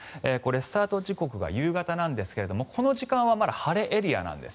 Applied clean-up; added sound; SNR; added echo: none; none; none; none.